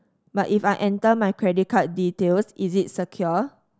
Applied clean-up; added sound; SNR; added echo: none; none; none; none.